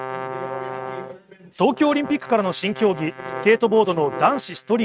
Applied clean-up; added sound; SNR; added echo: neural mask model RNNoise.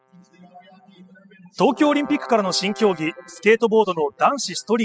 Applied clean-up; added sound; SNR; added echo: classical method spectral subtraction.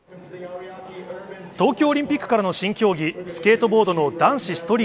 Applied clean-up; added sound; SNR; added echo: none; none; none; none.